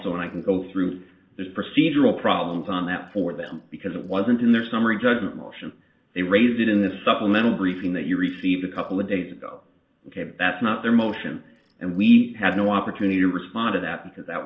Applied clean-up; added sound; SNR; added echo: neural separator model SepFormer DNS4.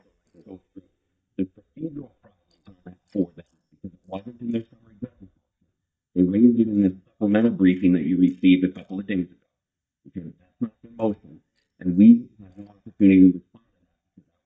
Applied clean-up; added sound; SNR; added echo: neural mask model DeepFilterNet 3.